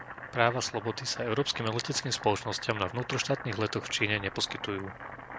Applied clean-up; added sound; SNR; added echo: none; Boiling; 12 dB; none.